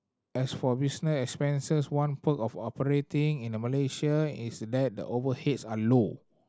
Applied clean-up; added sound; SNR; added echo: none; none; none; none.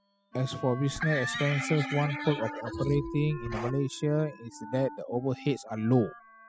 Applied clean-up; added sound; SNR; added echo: classical method spectral subtraction.